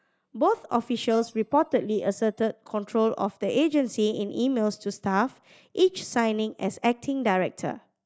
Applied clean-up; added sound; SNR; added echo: neural mask model DeepFilterNet 3.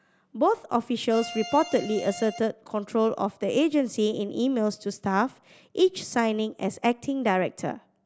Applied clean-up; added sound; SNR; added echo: none; Bowed string instrument; 12 dB; none.